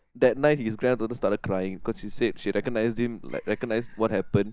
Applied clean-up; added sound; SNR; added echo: neural mask model DeepFilterNet 3.